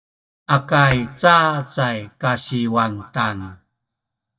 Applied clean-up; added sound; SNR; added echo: neural mask model DeepFilterNet 3.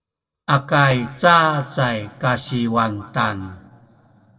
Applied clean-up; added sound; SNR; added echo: neural separator model SepFormer DNS4.